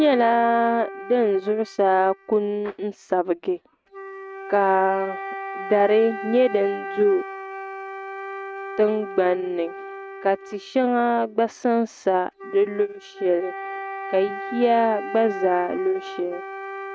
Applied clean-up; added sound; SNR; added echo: neural mask model RNNoise.